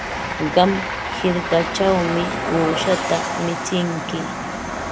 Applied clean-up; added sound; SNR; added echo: none; Train; 3 dB; none.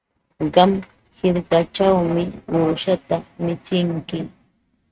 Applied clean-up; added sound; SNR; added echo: neural mask model RNNoise.